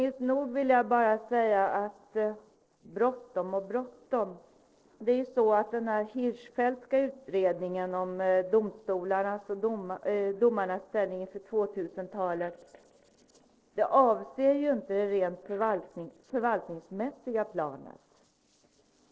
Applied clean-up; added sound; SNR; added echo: neural separator model SepFormer DNS4.